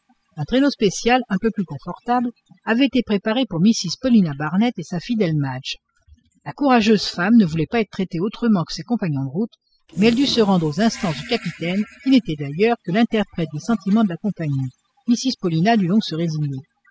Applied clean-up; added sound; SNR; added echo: classical method spectral subtraction.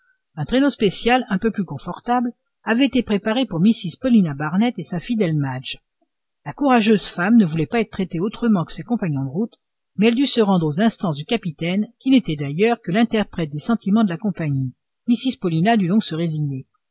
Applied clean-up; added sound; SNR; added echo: none; none; none; none.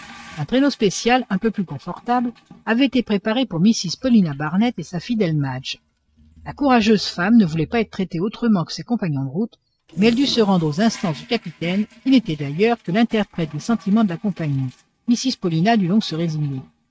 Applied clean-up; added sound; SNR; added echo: neural mask model RNNoise.